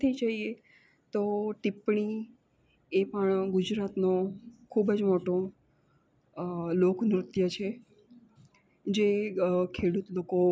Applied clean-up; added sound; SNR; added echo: none; none; none; none.